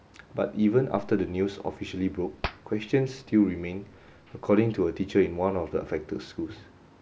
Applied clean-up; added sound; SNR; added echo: none; Hands; 17 dB; none.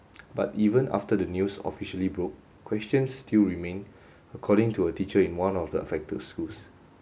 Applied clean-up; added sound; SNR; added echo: none; none; none; none.